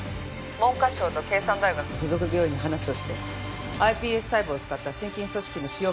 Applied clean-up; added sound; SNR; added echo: none; none; none; none.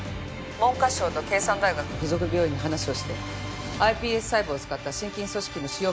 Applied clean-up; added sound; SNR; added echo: none; Motorcycle; 19 dB; none.